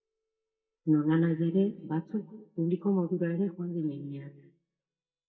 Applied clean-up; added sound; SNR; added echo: neural mask model DeepFilterNet 3.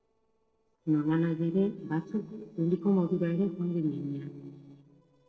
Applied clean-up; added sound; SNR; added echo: neural separator model SepFormer DNS4.